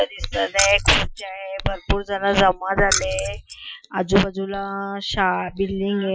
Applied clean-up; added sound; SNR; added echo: classical method Wiener filter.